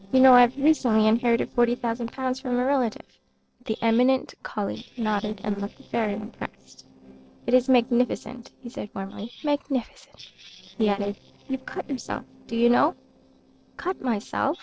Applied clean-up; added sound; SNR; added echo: neural separator model SepFormer DNS4.